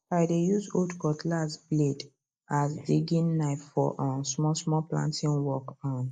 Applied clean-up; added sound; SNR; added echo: neural mask model Resemble Enhance denoiser.